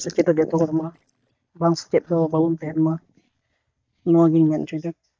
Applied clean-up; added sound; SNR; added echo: neural mask model DeepFilterNet 3.